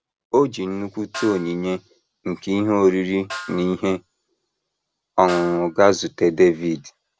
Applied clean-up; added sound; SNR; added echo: none; Snare drum; 18 dB; none.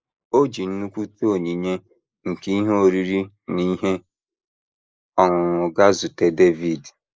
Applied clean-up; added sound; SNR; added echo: neural mask model Resemble Enhance denoiser.